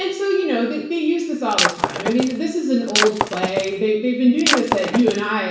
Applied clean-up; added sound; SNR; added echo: none; Shatter; 2 dB; reverberation time 0.7 s.